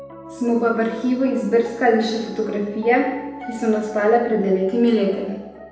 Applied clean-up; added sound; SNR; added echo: none; Piano; 16 dB; reverberation time 0.9 s.